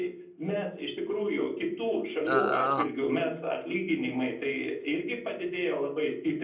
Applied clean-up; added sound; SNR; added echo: none; Burping, eructation; -2 dB; reverberation time 0.6 s.